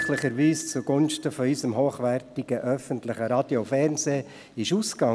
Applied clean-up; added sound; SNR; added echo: none; Piano; 18 dB; none.